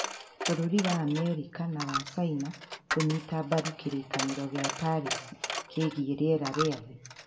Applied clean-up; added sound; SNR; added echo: none; Coin (dropping); 6 dB; reverberation time 0.7 s.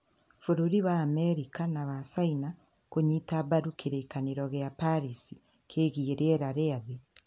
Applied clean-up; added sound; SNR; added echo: none; none; none; none.